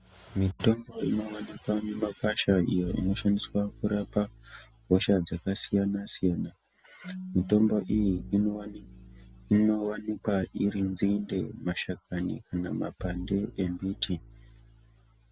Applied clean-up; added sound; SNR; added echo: none; Bowed string instrument + Keyboard (musical); 17 dB; none.